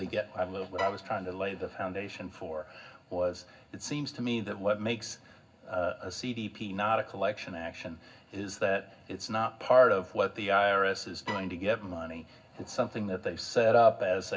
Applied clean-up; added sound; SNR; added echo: none; Bowed string instrument; 12 dB; reverberation time 0.4 s.